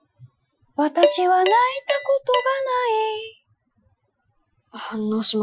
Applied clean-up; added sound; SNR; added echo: classical method Wiener filter.